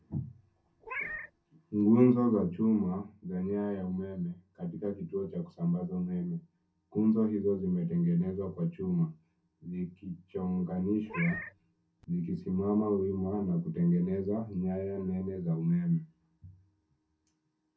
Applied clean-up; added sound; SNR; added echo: none; Meow; 11 dB; reverberation time 0.3 s.